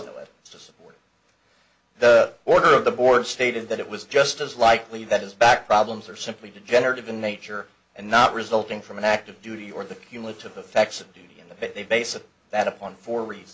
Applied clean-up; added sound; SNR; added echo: none; none; none; none.